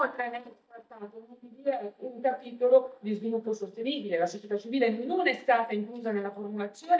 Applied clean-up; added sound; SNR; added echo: neural mask model DeepFilterNet 3.